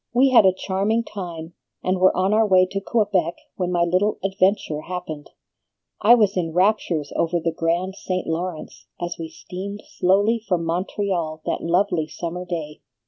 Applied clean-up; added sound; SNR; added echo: none; none; none; none.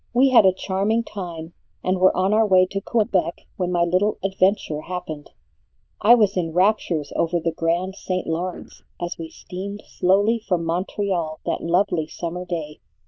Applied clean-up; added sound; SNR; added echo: neural diffusion model UNIVERSE++.